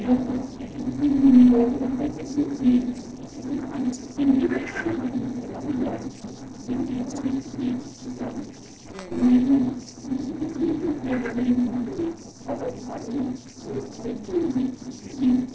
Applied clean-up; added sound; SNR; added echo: neural separator model SepFormer DNS4.